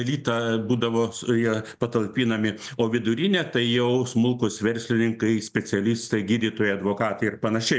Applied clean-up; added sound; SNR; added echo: none; none; none; none.